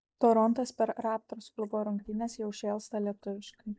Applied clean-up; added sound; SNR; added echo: neural mask model DeepFilterNet 3.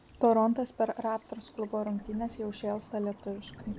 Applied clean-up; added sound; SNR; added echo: none; Stream / Bird vocalization, bird call, bird song; 19 dB; none.